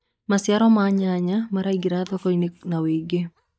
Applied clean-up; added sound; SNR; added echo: neural mask model DeepFilterNet 3.